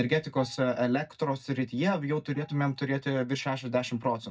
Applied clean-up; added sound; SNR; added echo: neural mask model DeepFilterNet 3.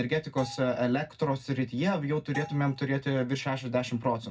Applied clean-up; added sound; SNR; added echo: none; Bell; 19 dB; reverberation time 0.3 s.